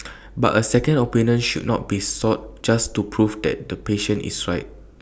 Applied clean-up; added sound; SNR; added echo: none; none; none; none.